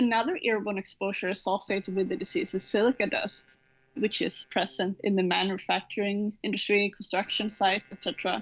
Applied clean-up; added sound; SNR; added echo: neural separator model SepFormer DNS4.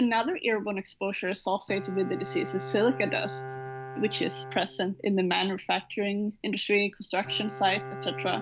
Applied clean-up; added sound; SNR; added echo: none; Bowed string instrument; 12 dB; none.